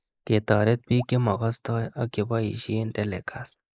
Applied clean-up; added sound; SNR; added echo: neural mask model Resemble Enhance denoiser.